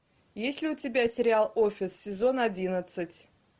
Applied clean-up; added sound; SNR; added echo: none; none; none; none.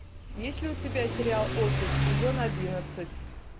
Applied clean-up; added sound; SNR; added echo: none; Accelerating, revving, vroom / Car; -2 dB; none.